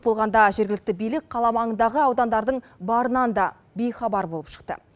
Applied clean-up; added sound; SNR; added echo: none; none; none; none.